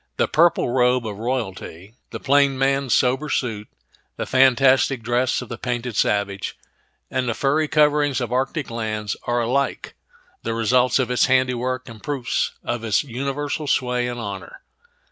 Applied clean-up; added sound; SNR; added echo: none; none; none; none.